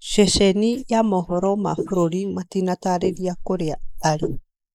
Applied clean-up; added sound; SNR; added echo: neural mask model Resemble Enhance denoiser.